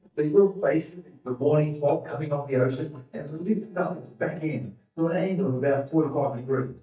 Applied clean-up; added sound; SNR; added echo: neural mask model DeepFilterNet 3.